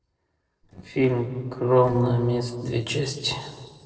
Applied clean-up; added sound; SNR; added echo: neural separator model SepFormer DNS4.